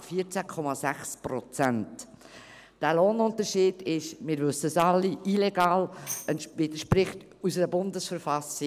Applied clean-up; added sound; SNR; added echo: none; Tambourine; 15 dB; none.